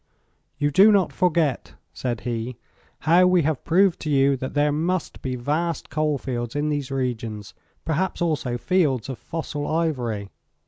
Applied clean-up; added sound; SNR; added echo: none; none; none; none.